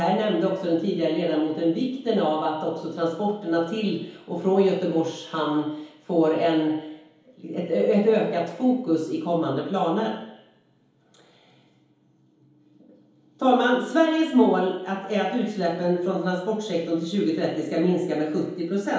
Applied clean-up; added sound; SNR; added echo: none; none; none; reverberation time 2.2 s.